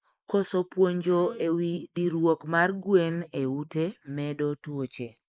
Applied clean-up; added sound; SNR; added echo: neural mask model Resemble Enhance denoiser.